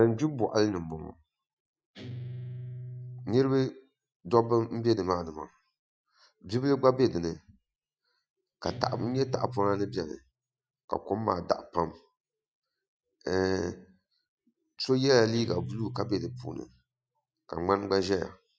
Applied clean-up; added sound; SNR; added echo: classical method Wiener filter.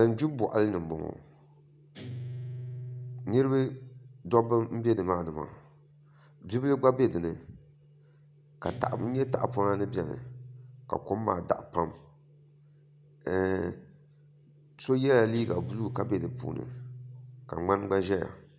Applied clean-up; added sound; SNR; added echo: none; Guitar; 14 dB; none.